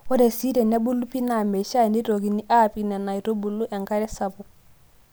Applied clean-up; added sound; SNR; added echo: none; none; none; none.